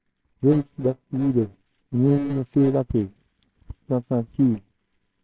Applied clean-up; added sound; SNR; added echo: neural separator model SepFormer WHAMR!.